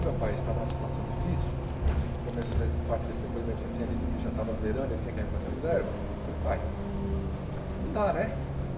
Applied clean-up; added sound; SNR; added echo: none; Bus; -5 dB; reverberation time 0.8 s.